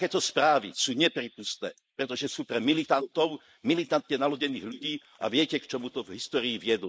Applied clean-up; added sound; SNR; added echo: neural mask model Resemble Enhance denoiser.